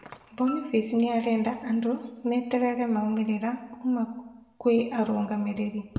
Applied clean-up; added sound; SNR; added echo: none; Piano; 19 dB; reverberation time 0.9 s.